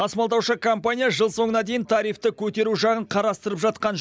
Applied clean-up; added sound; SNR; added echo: none; none; none; none.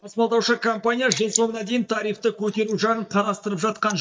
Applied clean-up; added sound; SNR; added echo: neural mask model DeepFilterNet 3.